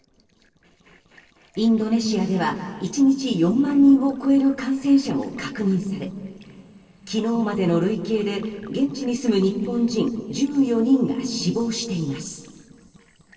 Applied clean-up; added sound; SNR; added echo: neural separator model SepFormer DNS4.